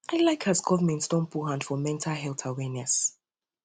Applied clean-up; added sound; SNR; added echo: none; none; none; none.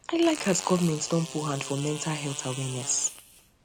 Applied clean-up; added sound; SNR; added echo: none; Fart; 12 dB; none.